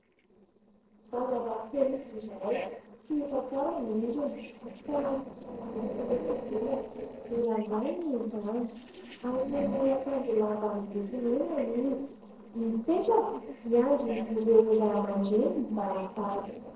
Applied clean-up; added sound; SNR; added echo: neural separator model SepFormer DNS4.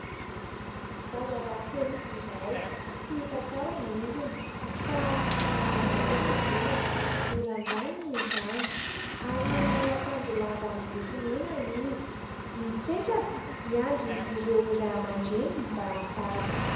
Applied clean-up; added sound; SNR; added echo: none; Engine; -1 dB; reverberation time 1.0 s.